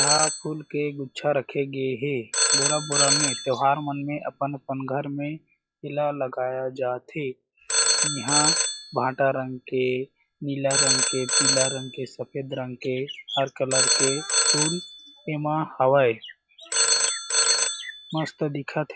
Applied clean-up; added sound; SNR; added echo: classical method log-MMSE.